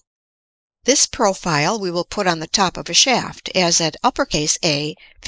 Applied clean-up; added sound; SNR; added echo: neural mask model Resemble Enhance denoiser.